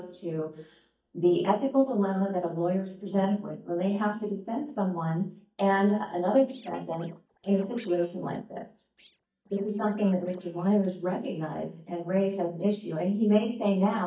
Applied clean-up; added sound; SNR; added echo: neural mask model DeepFilterNet 3.